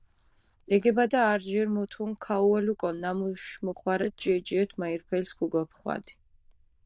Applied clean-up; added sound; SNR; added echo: neural diffusion model UNIVERSE++.